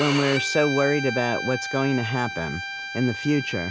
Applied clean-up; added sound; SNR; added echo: none; Bowed string instrument; 6 dB; none.